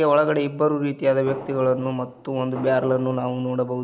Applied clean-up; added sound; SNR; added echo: none; Fireworks; 18 dB; none.